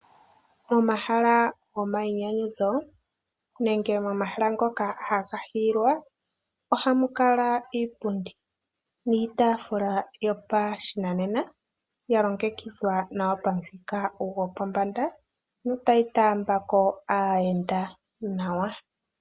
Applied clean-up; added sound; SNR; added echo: none; none; none; none.